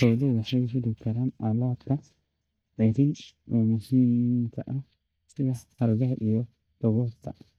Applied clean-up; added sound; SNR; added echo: neural mask model DeepFilterNet 3.